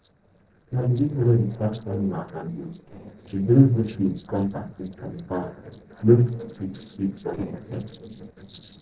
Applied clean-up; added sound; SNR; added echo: neural separator model SepFormer DNS4.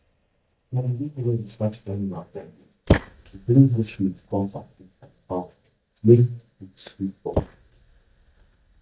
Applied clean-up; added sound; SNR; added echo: neural mask model DeepFilterNet 3.